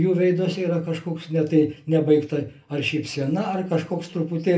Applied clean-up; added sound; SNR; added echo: none; none; none; reverberation time 0.3 s.